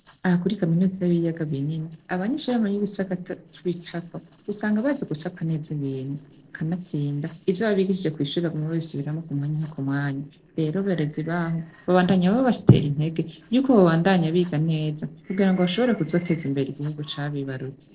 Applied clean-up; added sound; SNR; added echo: neural separator model SepFormer DNS4.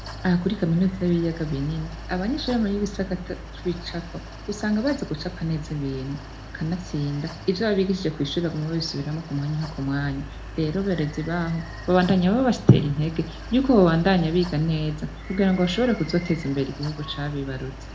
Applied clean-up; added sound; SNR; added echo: none; Mechanical fan; 13 dB; reverberation time 0.3 s.